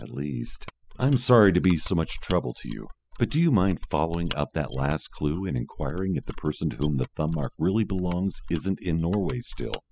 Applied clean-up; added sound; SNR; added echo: classical method spectral subtraction.